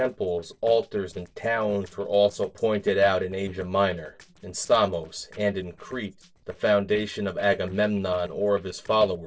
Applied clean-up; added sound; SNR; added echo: neural separator model SepFormer DNS4.